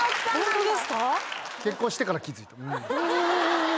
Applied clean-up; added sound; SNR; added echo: none; none; none; none.